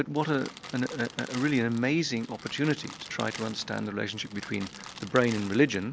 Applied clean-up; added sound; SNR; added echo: none; Crackle; 15 dB; none.